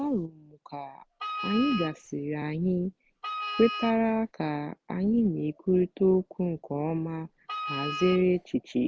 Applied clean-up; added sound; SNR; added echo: none; Wind instrument, woodwind instrument; 8 dB; none.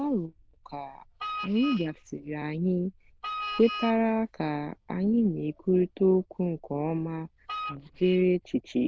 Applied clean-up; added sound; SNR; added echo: neural diffusion model UNIVERSE++.